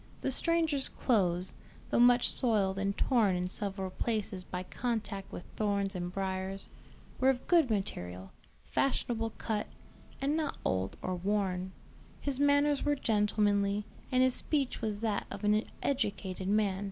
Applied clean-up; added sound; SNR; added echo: none; Church bell; 18 dB; none.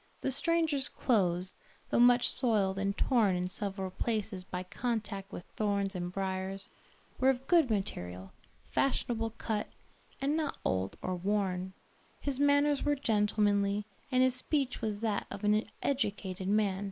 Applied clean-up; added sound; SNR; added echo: neural mask model Resemble Enhance denoiser.